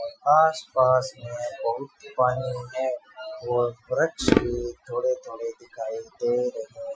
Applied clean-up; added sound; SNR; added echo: classical method Wiener filter.